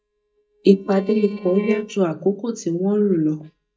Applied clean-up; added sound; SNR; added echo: neural mask model DeepFilterNet 3.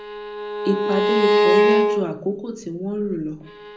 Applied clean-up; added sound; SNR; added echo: none; Bowed string instrument; -4 dB; reverberation time 0.5 s.